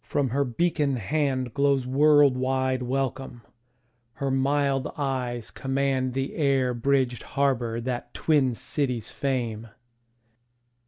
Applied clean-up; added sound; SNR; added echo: none; none; none; none.